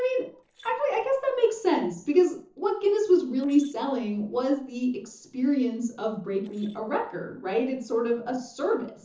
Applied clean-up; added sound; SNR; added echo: neural separator model SepFormer DNS4.